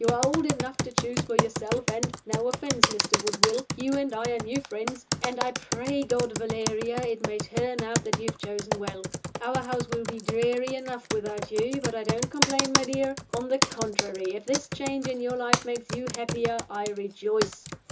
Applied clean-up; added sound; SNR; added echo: none; Computer keyboard; 1 dB; reverberation time 0.2 s.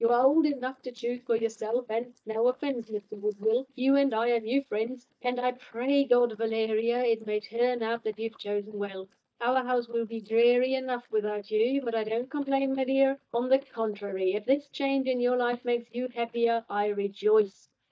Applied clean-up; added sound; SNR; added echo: neural mask model DeepFilterNet 3.